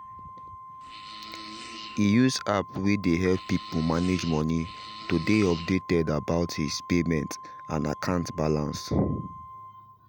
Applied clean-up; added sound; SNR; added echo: none; Fart + Organ; 15 dB; none.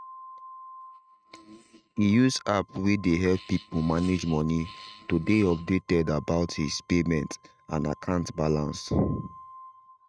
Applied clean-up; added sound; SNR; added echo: neural mask model RNNoise.